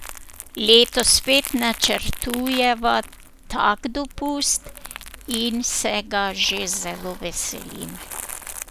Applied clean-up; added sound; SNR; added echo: none; Crumpling, crinkling; 13 dB; none.